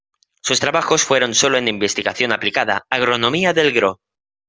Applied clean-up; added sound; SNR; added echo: none; none; none; none.